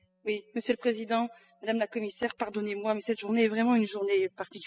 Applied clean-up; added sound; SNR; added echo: classical method spectral subtraction.